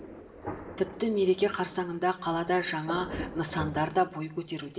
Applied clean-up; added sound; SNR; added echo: none; Thunder; 12 dB; reverberation time 1.0 s.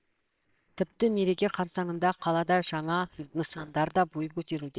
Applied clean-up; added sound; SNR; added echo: neural separator model SepFormer WHAMR!.